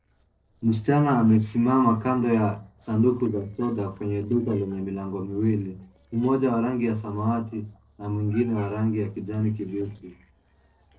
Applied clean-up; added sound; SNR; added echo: neural separator model SepFormer DNS4.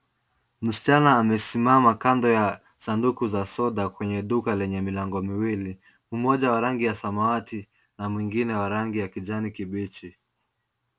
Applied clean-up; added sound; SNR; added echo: none; none; none; none.